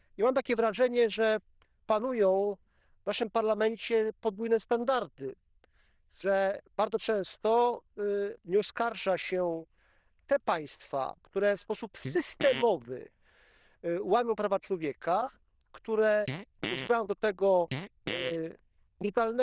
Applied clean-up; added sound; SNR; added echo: neural diffusion model UNIVERSE++.